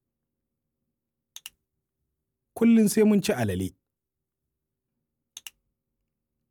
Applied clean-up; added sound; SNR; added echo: none; none; none; none.